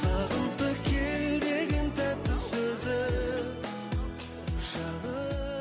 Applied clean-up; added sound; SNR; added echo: none; Crowd / Gasp; 18 dB; none.